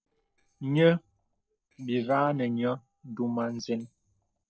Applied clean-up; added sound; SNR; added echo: neural separator model SepFormer DNS4.